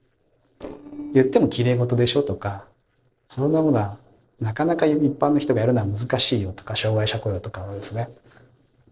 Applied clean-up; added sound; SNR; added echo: neural separator model SepFormer DNS4.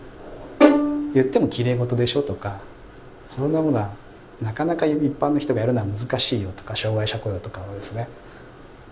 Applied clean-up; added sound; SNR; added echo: none; Bowed string instrument; -2 dB; none.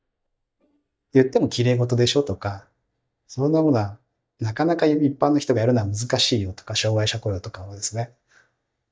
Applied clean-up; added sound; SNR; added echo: neural mask model DeepFilterNet 3.